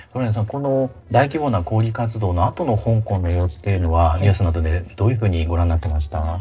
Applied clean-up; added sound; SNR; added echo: neural separator model SepFormer DNS4.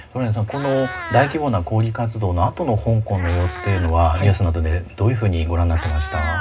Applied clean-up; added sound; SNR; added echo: none; Meow; 15 dB; reverberation time 0.2 s.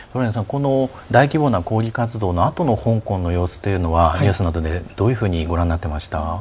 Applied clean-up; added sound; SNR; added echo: none; none; none; none.